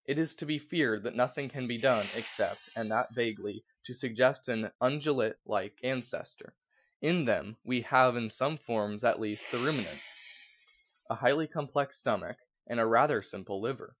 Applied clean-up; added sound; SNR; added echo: classical method Wiener filter.